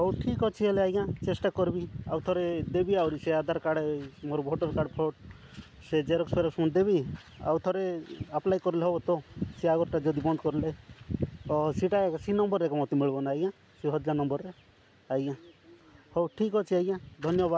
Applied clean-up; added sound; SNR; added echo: none; none; none; none.